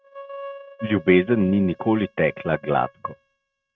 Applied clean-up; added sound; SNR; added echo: neural mask model RNNoise.